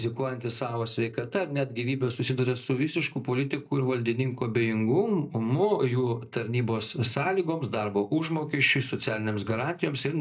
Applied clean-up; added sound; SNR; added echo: neural mask model DeepFilterNet 3.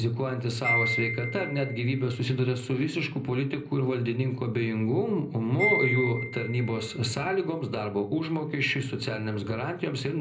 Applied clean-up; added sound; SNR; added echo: none; Wind chime; 8 dB; reverberation time 0.4 s.